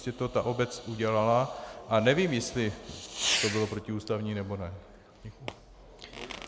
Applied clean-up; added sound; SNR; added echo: none; Fireworks; 9 dB; none.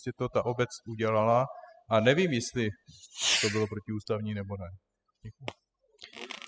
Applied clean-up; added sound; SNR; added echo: classical method spectral subtraction.